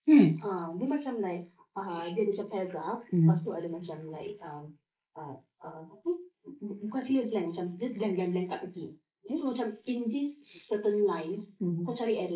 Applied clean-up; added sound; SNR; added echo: neural mask model Resemble Enhance denoiser.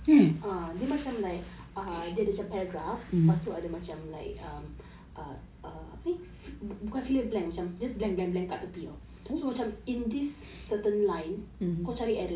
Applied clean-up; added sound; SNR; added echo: none; none; none; none.